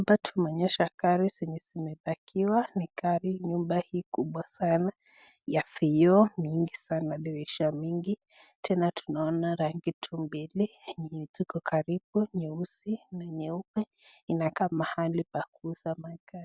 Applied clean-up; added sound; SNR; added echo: none; none; none; none.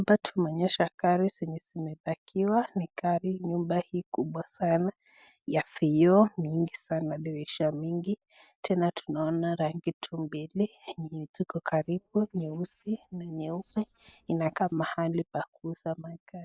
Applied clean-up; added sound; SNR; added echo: neural mask model Resemble Enhance denoiser.